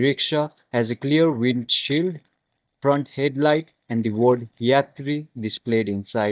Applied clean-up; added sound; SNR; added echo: neural mask model DeepFilterNet 3.